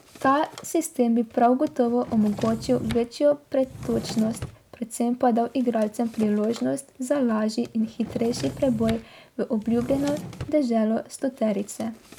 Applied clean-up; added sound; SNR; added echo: none; Drawer open or close; 15 dB; none.